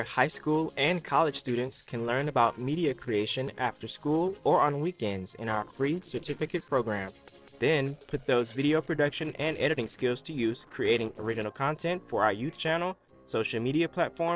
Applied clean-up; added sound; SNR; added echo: neural separator model SepFormer DNS4.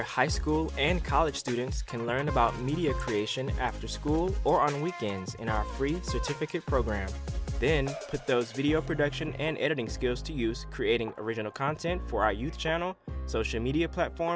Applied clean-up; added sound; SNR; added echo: none; none; none; none.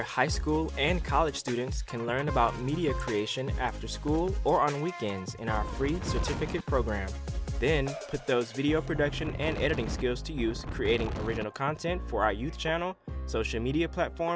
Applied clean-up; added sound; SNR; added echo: none; Wind; 6 dB; none.